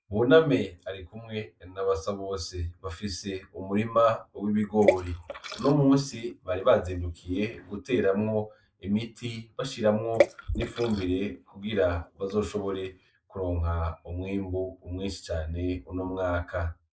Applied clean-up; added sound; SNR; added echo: neural mask model Resemble Enhance denoiser.